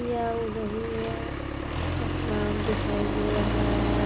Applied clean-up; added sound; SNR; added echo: none; Accelerating, revving, vroom; -3 dB; none.